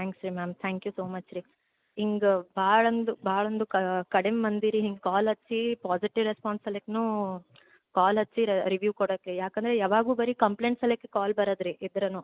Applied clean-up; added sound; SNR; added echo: none; none; none; none.